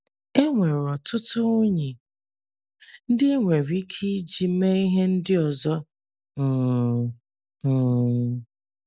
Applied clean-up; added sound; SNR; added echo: none; none; none; none.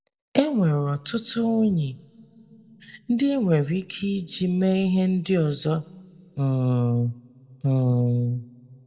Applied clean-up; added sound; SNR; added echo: none; none; none; reverberation time 1.4 s.